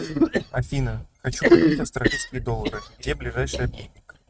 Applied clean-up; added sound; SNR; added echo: neural mask model RNNoise.